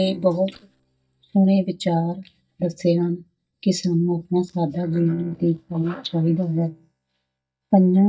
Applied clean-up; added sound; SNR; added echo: neural mask model DeepFilterNet 3.